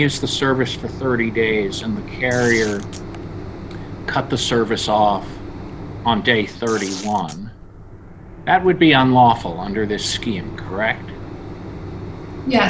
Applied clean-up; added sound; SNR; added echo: none; Mechanisms + Tearing; 11 dB; none.